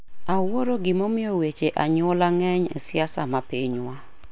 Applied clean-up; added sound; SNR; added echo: none; none; none; none.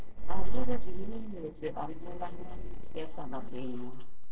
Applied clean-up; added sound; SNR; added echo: neural separator model SepFormer DNS4.